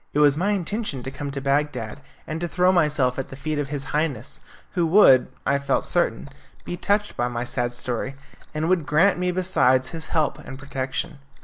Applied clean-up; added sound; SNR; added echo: neural mask model Resemble Enhance denoiser.